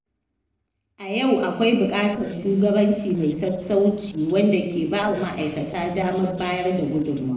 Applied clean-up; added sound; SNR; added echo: neural separator model SepFormer DNS4.